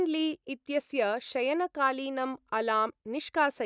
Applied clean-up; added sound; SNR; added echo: none; none; none; none.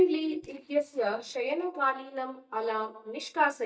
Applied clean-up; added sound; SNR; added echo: neural mask model DeepFilterNet 3.